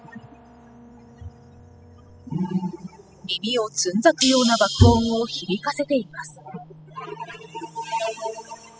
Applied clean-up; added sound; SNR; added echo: classical method spectral subtraction.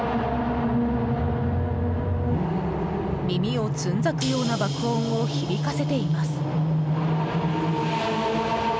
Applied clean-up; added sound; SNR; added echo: none; none; none; none.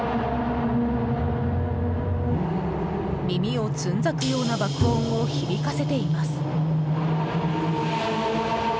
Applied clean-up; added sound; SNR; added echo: none; Bowed string instrument; 9 dB; none.